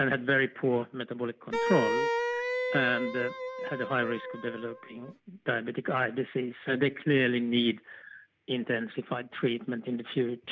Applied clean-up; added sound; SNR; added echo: none; Wind instrument, woodwind instrument; 2 dB; none.